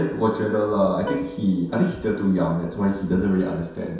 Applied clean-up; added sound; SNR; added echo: none; Plucked string instrument; 15 dB; reverberation time 0.7 s.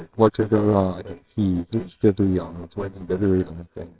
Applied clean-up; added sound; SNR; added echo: neural separator model SepFormer WHAMR!.